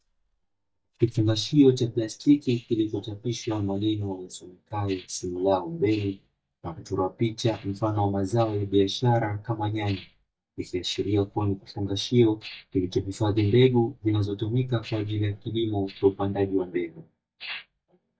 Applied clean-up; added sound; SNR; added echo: neural mask model DeepFilterNet 3.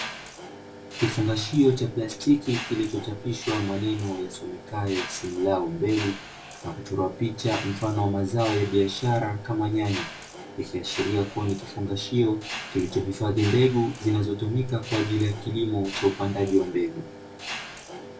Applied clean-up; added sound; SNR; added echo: none; Mechanisms; 12 dB; reverberation time 0.2 s.